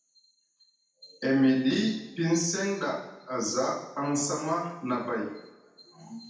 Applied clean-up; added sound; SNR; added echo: none; none; none; reverberation time 0.9 s.